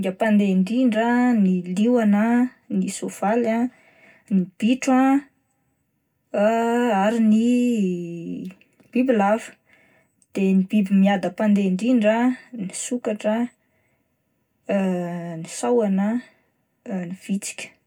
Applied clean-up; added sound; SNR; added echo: none; none; none; reverberation time 0.3 s.